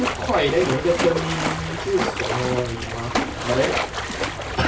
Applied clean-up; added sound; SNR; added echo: none; Splash, splatter; 2 dB; reverberation time 0.3 s.